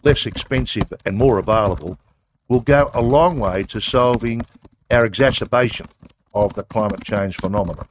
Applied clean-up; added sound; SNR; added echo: neural mask model RNNoise.